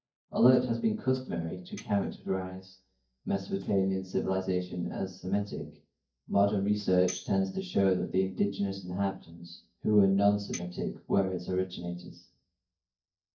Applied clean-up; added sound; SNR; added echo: neural mask model DeepFilterNet 3.